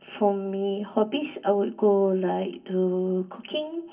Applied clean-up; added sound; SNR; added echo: none; none; none; reverberation time 0.3 s.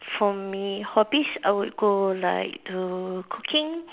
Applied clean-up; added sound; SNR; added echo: none; none; none; none.